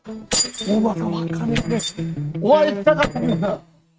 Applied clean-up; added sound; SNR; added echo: neural mask model RNNoise.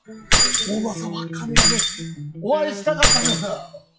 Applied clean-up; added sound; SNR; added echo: classical method log-MMSE.